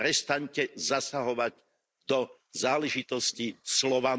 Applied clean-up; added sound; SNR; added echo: neural mask model Resemble Enhance denoiser.